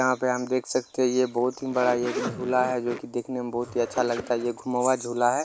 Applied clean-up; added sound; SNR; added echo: none; Zipper (clothing); 11 dB; none.